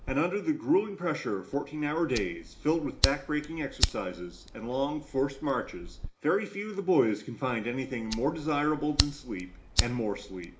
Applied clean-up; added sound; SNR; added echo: none; Fire; 6 dB; reverberation time 0.4 s.